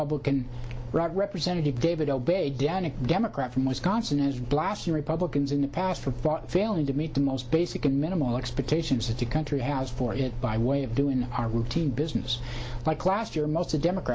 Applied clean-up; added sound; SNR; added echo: none; none; none; none.